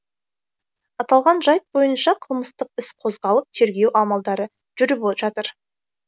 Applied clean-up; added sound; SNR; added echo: none; none; none; none.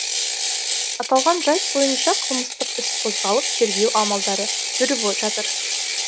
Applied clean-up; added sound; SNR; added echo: none; Ratchet, pawl; 0 dB; none.